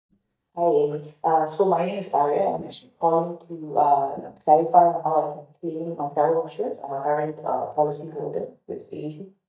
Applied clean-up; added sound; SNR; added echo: neural mask model DeepFilterNet 3.